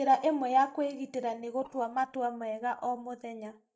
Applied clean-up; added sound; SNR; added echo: neural mask model DeepFilterNet 3.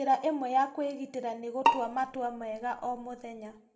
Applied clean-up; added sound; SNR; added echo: none; Bowed string instrument; 1 dB; reverberation time 0.4 s.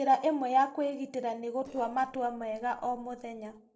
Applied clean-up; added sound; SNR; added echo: neural separator model SepFormer DNS4.